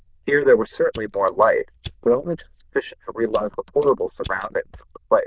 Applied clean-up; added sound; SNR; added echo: neural diffusion model UNIVERSE++.